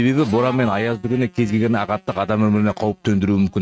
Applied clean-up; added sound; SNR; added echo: neural mask model RNNoise.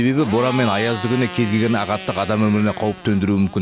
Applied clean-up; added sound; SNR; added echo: none; Motorcycle; 13 dB; none.